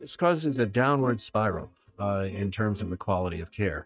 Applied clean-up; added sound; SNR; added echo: neural mask model DeepFilterNet 3.